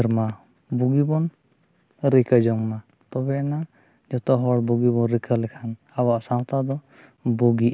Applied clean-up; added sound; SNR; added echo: none; none; none; none.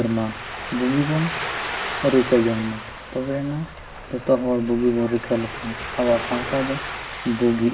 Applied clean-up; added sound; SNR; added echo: none; Ocean; 9 dB; reverberation time 0.4 s.